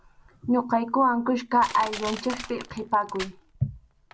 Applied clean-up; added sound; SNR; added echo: none; Crushing; 15 dB; none.